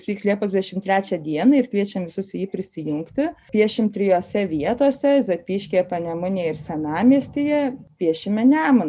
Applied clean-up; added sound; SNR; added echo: none; none; none; none.